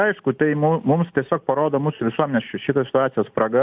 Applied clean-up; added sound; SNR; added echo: none; none; none; none.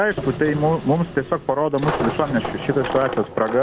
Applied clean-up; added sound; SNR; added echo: none; Printer + Coin (dropping); 8 dB; none.